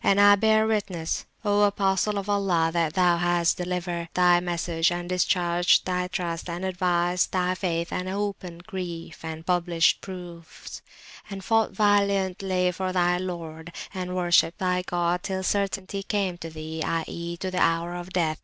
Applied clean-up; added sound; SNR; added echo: none; none; none; none.